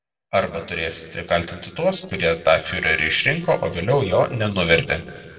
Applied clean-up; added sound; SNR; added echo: neural separator model SepFormer DNS4.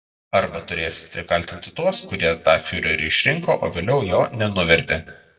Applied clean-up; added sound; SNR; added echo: neural mask model DeepFilterNet 3.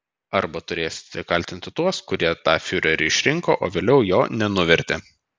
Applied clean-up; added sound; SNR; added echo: none; none; none; none.